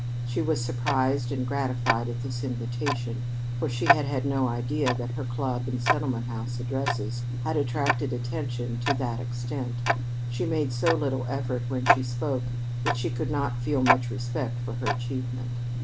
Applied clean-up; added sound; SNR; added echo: none; Tick-tock; -3 dB; none.